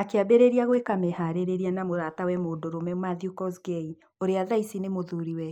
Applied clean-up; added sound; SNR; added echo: neural mask model Resemble Enhance denoiser.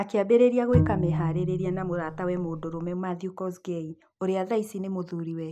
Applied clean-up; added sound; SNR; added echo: none; Bowed string instrument; 1 dB; none.